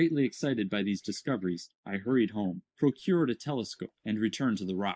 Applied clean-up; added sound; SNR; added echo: neural mask model Resemble Enhance denoiser.